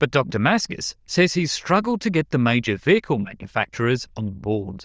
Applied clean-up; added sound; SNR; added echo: neural diffusion model UNIVERSE++.